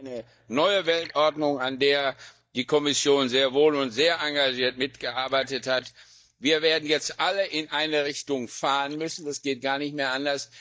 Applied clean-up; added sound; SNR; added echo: neural mask model DeepFilterNet 3.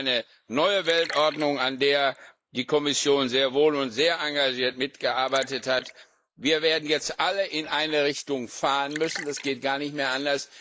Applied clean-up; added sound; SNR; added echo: neural mask model Resemble Enhance denoiser.